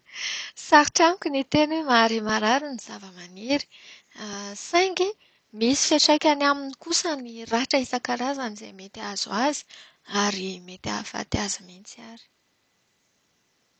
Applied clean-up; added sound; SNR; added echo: none; none; none; none.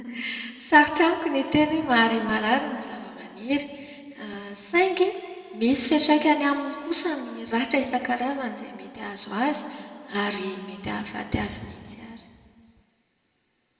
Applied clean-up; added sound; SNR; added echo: none; none; none; reverberation time 2.1 s.